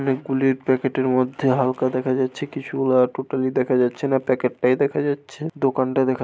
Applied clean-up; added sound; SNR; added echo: none; none; none; none.